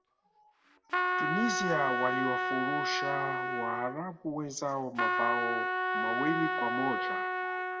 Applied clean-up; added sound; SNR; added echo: none; Trumpet; -3 dB; reverberation time 0.7 s.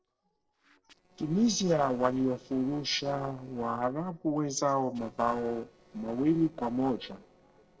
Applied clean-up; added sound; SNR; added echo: neural separator model SepFormer DNS4.